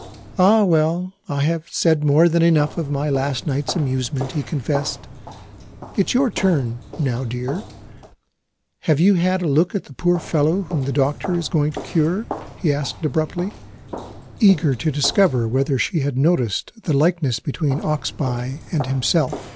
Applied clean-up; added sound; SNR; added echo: none; Walk, footsteps; 16 dB; none.